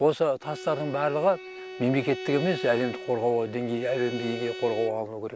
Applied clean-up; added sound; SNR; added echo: none; Bowed string instrument; 12 dB; none.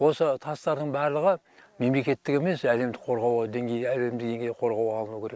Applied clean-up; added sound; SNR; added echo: none; none; none; none.